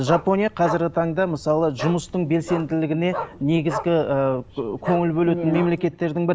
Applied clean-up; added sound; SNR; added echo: none; Bark; 12 dB; none.